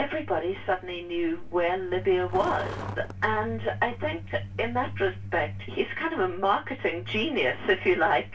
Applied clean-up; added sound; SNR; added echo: none; Truck; 12 dB; reverberation time 0.2 s.